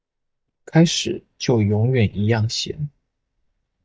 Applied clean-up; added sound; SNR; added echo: neural mask model DeepFilterNet 3.